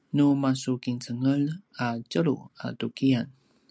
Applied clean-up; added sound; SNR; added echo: none; none; none; none.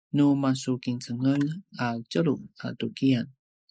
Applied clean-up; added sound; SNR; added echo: neural mask model Resemble Enhance denoiser.